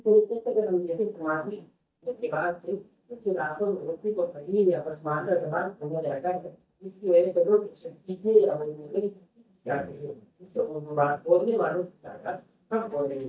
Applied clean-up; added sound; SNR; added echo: neural mask model DeepFilterNet 3.